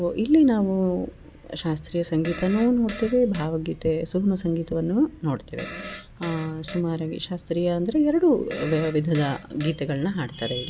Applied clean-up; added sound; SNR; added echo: none; Fart; 14 dB; none.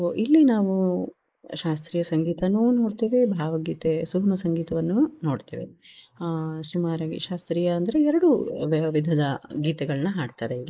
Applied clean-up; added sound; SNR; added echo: neural mask model Resemble Enhance denoiser.